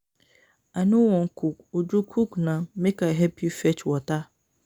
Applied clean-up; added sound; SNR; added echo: none; none; none; none.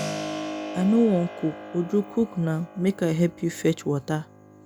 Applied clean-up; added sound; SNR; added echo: none; Keyboard (musical); 11 dB; none.